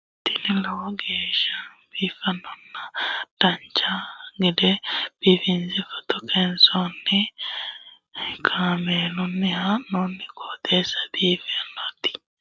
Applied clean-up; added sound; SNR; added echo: none; none; none; none.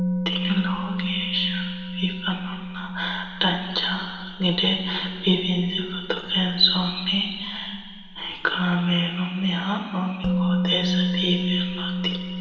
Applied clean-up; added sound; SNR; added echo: none; Musical instrument; 4 dB; reverberation time 1.9 s.